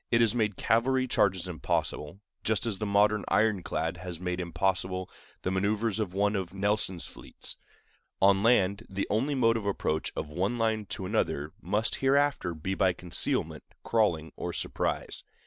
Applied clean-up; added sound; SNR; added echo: none; none; none; none.